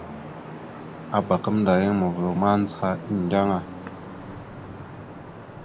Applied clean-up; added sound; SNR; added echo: none; Traffic noise, roadway noise / Vehicle horn, car horn, honking; 12 dB; none.